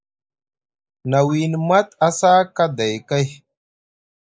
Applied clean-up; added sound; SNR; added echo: neural mask model Resemble Enhance denoiser.